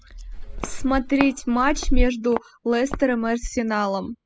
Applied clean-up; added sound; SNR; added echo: classical method spectral subtraction.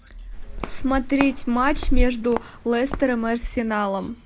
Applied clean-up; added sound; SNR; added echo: none; Walk, footsteps; 1 dB; none.